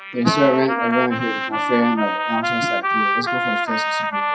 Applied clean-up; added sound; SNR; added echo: classical method WPE with log-MMSE.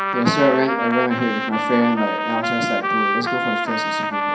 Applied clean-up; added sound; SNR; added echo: none; Trumpet; 0 dB; reverberation time 0.5 s.